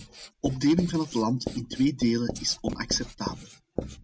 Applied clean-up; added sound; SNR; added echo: none; Writing; 9 dB; none.